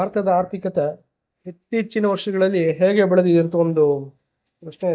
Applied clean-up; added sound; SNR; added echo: neural mask model DeepFilterNet 3.